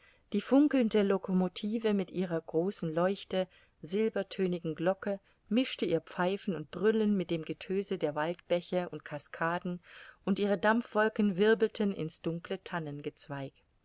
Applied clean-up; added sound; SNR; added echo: none; none; none; none.